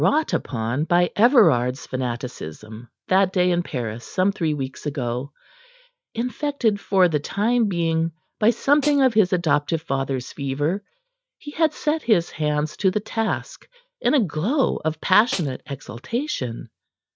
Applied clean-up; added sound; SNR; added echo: neural mask model RNNoise.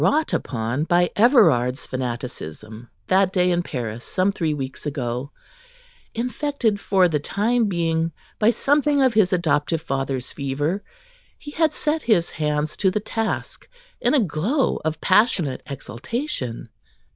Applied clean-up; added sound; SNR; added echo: neural diffusion model UNIVERSE++.